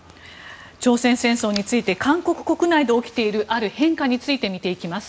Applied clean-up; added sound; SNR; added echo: none; none; none; none.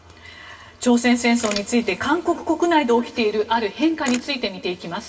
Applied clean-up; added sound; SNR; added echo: none; Camera; 17 dB; reverberation time 2.5 s.